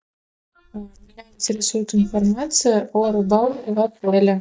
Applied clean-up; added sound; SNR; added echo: neural mask model DeepFilterNet 3.